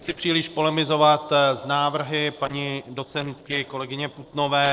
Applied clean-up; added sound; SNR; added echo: neural separator model SepFormer DNS4.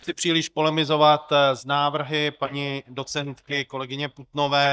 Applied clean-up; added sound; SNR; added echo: neural mask model DeepFilterNet 3.